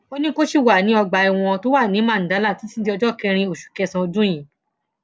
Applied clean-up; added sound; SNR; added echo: none; none; none; none.